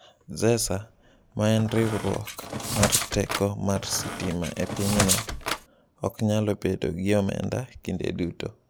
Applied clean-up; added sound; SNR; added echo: none; Squeak; 2 dB; none.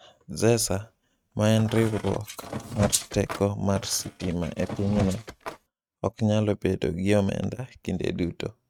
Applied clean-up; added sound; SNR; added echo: neural mask model RNNoise.